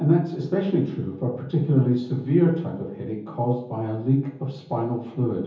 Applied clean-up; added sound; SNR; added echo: none; none; none; reverberation time 0.7 s.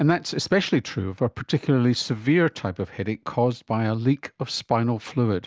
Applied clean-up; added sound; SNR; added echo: none; none; none; none.